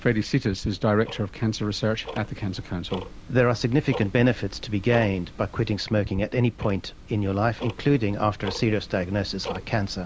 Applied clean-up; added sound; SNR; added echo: none; Tick-tock; 14 dB; none.